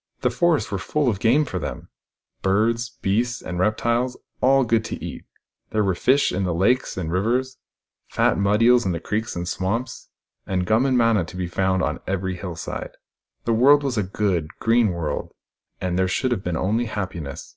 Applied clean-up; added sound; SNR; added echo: none; none; none; none.